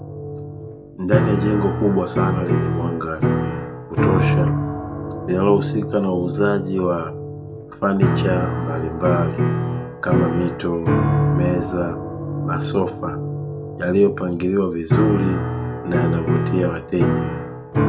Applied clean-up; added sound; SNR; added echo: none; Piano; -1 dB; reverberation time 0.3 s.